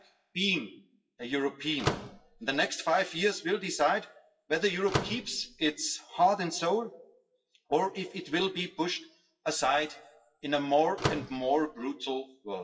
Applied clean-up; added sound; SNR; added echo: classical method WPE with log-MMSE.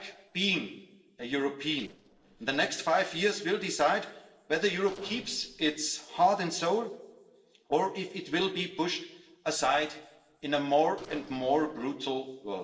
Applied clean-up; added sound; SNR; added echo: neural separator model SepFormer DNS4.